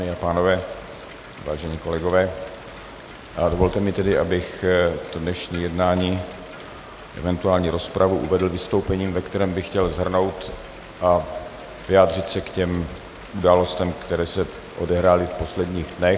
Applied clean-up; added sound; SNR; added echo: none; Rain; 18 dB; none.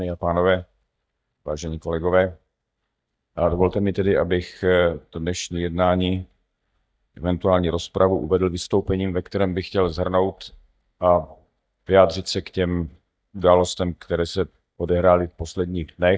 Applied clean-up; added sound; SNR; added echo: neural mask model DeepFilterNet 3.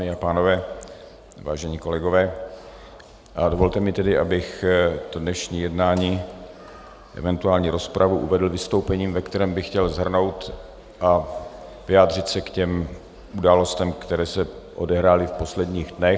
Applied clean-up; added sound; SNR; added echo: none; none; none; none.